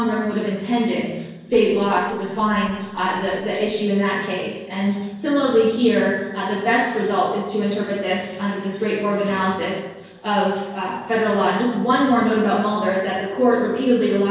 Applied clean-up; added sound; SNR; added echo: neural separator model SepFormer DNS4.